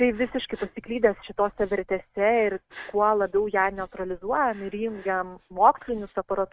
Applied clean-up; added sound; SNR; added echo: neural mask model RNNoise.